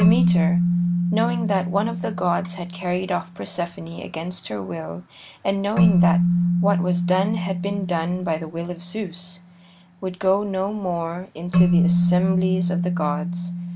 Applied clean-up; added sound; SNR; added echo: none; Keyboard (musical); -3 dB; none.